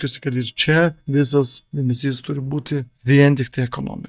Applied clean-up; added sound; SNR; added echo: neural mask model DeepFilterNet 3.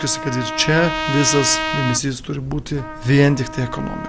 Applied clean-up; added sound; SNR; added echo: none; Trumpet; 7 dB; none.